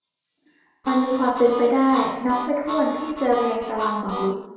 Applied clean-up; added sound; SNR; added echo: none; Harmonica; 9 dB; reverberation time 1.0 s.